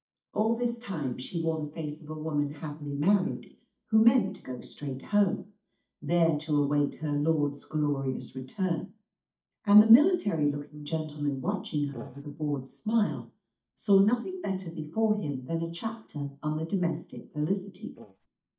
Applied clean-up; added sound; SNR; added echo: neural mask model DeepFilterNet 3.